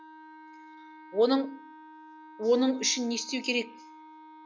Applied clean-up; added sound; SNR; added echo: none; Wind instrument, woodwind instrument; 18 dB; none.